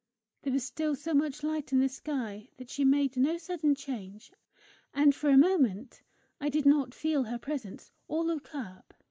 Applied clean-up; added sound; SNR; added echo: none; none; none; none.